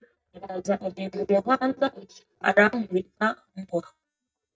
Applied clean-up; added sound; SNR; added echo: neural mask model DeepFilterNet 3.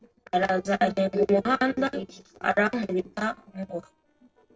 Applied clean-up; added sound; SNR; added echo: neural separator model SepFormer DNS4.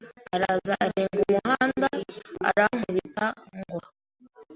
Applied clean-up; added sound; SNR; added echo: none; none; none; none.